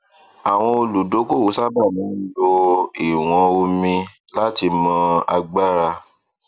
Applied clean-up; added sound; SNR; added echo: none; none; none; none.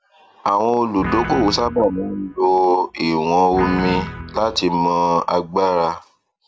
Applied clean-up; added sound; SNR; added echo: none; Guitar; 12 dB; none.